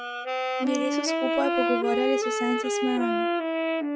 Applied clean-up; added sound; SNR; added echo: classical method log-MMSE.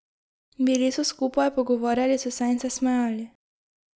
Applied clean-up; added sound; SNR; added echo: none; none; none; none.